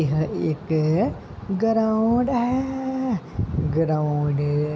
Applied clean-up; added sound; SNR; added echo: none; none; none; none.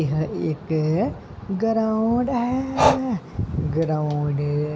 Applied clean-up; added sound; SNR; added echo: none; Breathing; 4 dB; none.